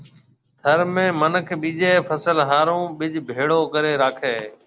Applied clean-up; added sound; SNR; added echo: none; none; none; none.